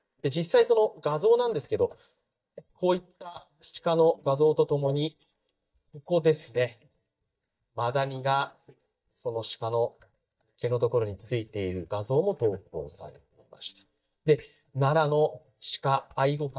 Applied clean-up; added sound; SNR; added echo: neural mask model DeepFilterNet 3.